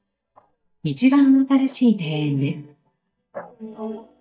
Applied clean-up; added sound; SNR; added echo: neural mask model DeepFilterNet 3.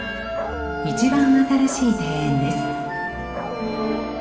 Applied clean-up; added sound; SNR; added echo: none; Dog; 10 dB; reverberation time 2.0 s.